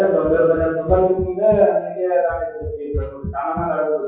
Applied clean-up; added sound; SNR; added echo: classical method WPE with log-MMSE.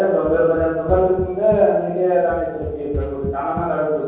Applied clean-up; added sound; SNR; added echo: none; Run; 12 dB; reverberation time 1.3 s.